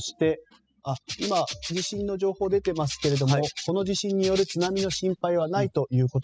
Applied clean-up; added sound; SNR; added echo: classical method spectral subtraction.